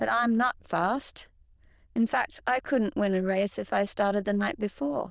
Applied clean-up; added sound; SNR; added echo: neural diffusion model UNIVERSE++.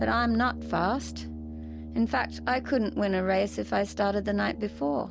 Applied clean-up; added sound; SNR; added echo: none; Brass instrument; 11 dB; none.